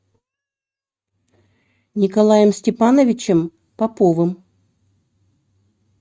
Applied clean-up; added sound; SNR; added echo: neural mask model RNNoise.